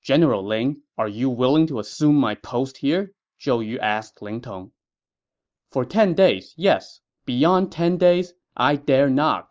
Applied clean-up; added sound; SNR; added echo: neural mask model Resemble Enhance denoiser.